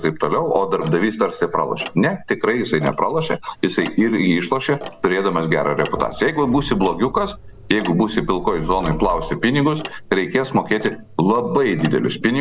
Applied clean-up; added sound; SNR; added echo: none; Tick-tock + Motor vehicle (road); 15 dB; none.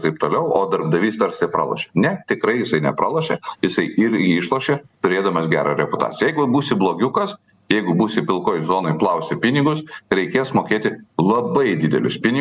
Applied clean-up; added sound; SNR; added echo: none; none; none; none.